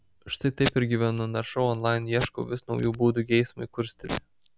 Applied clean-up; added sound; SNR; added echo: none; Packing tape, duct tape; 10 dB; none.